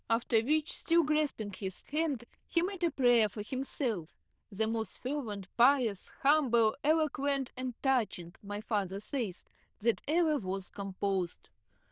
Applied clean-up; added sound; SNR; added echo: neural diffusion model UNIVERSE++.